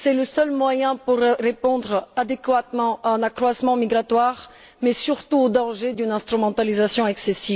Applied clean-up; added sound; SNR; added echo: none; none; none; none.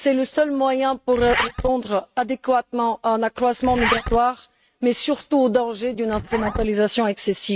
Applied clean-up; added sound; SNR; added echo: neural mask model RNNoise.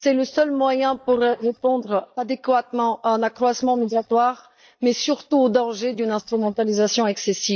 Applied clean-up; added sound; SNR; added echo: neural mask model DeepFilterNet 3.